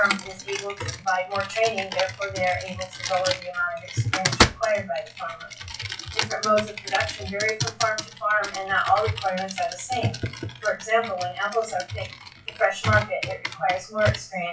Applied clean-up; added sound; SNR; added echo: classical method WPE with log-MMSE.